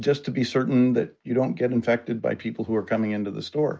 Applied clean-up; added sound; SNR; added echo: none; none; none; none.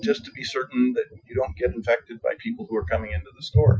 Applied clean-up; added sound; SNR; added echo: classical method Wiener filter.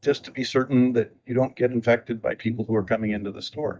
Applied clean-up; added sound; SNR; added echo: neural mask model DeepFilterNet 3.